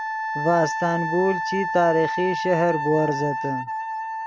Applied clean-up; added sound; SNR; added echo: none; Wind instrument, woodwind instrument; 3 dB; none.